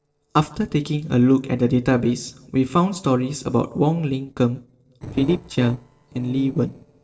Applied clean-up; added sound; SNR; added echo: neural separator model SepFormer DNS4.